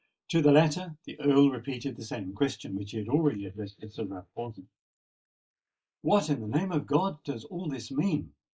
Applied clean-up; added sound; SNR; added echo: neural mask model Resemble Enhance denoiser.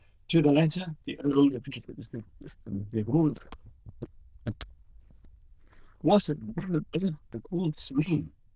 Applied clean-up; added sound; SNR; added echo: neural diffusion model UNIVERSE++.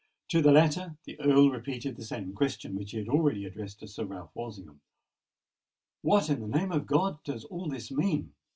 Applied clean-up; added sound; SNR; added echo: none; none; none; none.